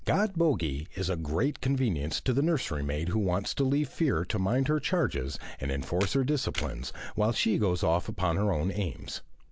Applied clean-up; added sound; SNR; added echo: none; Camera; 15 dB; none.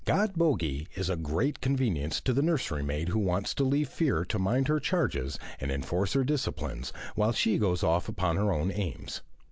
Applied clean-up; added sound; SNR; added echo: none; none; none; none.